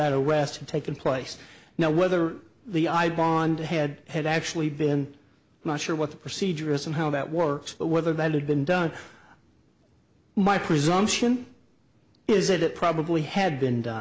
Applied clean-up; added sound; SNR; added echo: none; none; none; none.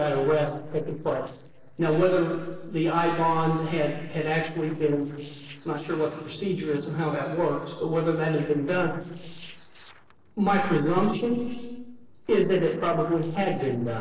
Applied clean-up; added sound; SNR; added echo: neural separator model SepFormer DNS4.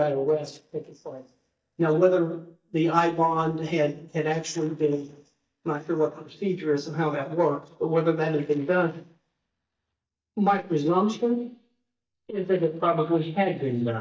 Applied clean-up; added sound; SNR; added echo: neural mask model DeepFilterNet 3.